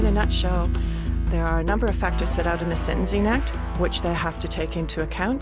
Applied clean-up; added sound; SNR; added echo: none; none; none; none.